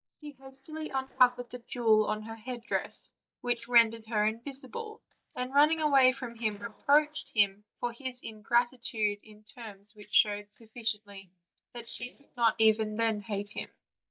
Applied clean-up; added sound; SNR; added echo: neural mask model DeepFilterNet 3.